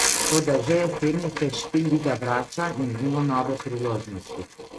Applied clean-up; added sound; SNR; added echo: neural mask model RNNoise.